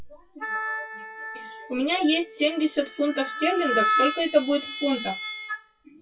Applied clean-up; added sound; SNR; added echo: classical method WPE with log-MMSE.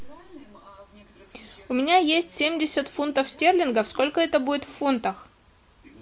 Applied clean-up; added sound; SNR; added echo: none; none; none; none.